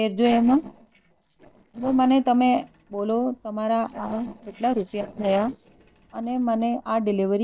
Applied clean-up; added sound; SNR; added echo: neural separator model SepFormer DNS4.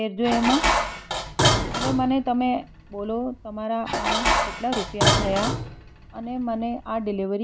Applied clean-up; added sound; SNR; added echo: none; Dishes, pots, and pans; -1 dB; none.